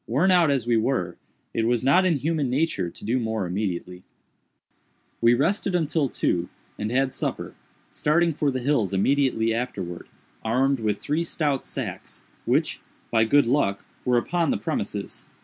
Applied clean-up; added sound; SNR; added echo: none; none; none; none.